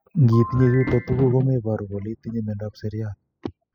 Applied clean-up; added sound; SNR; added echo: classical method spectral subtraction.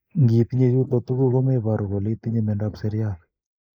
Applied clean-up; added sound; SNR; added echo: neural mask model Resemble Enhance denoiser.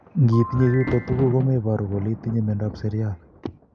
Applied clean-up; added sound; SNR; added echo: none; Ringtone / Chime + Thunder; 12 dB; none.